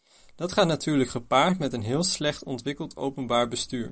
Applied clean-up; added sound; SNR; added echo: none; none; none; none.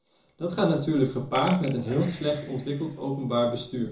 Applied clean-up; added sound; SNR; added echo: none; Burping, eructation; 16 dB; reverberation time 0.7 s.